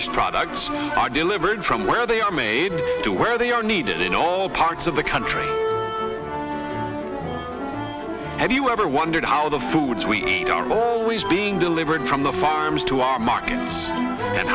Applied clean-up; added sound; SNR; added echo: none; Brass instrument; 19 dB; none.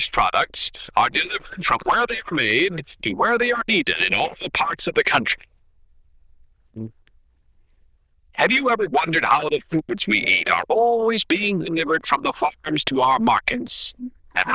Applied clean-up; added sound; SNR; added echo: neural diffusion model UNIVERSE++.